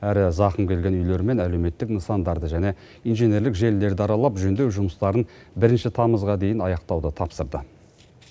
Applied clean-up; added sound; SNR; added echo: none; none; none; none.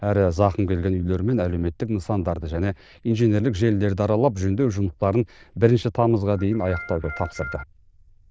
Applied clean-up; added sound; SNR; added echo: neural diffusion model UNIVERSE++.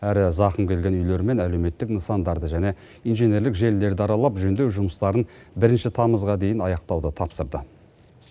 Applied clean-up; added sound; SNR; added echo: neural mask model Resemble Enhance denoiser.